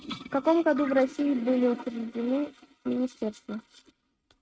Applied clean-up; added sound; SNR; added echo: neural mask model RNNoise.